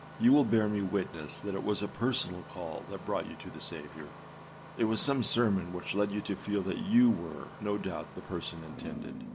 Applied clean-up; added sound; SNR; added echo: none; Engine starting; 15 dB; none.